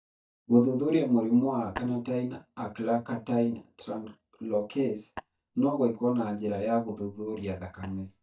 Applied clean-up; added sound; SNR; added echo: neural mask model DeepFilterNet 3.